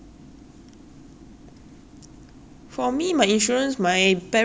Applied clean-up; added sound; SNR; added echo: none; none; none; none.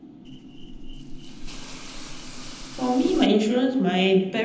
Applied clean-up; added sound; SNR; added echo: none; Hiss / Insect; 11 dB; reverberation time 0.9 s.